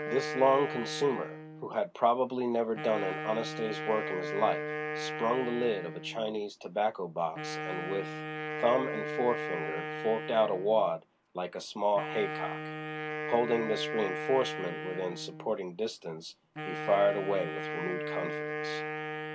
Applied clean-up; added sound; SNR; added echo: none; Wind instrument, woodwind instrument; 6 dB; none.